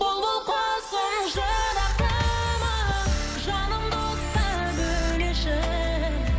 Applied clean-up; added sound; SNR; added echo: none; Camera; 16 dB; none.